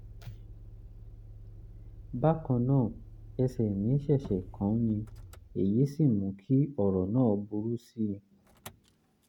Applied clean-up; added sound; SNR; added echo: none; Motor vehicle (road); 18 dB; none.